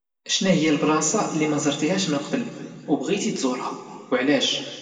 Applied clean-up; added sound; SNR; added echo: none; none; none; reverberation time 1.7 s.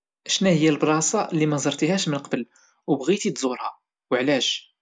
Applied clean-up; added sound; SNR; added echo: none; none; none; none.